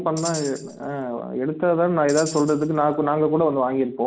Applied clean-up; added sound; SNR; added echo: none; Tambourine; 16 dB; none.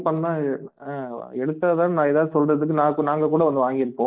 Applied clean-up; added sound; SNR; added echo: neural mask model DeepFilterNet 3.